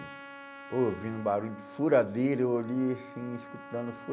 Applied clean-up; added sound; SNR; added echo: none; Trumpet; 16 dB; none.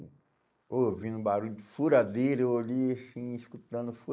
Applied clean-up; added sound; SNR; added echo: neural mask model Resemble Enhance denoiser.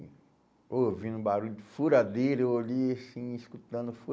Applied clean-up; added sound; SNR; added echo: none; none; none; none.